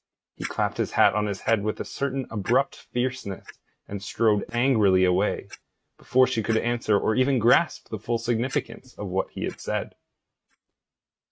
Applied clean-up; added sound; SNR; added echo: neural mask model RNNoise.